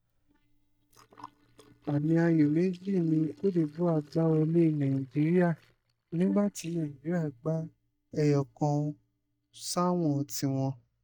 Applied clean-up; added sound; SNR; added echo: neural mask model DeepFilterNet 3.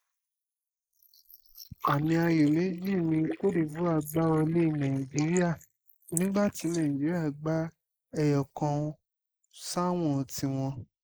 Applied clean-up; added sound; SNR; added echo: neural mask model Resemble Enhance denoiser.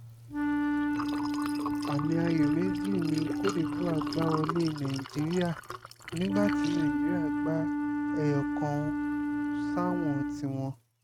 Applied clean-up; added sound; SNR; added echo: neural mask model RNNoise.